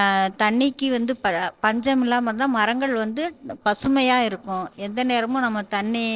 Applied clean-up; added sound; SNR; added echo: neural separator model SepFormer DNS4.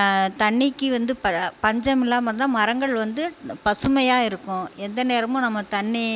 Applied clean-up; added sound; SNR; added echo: none; none; none; none.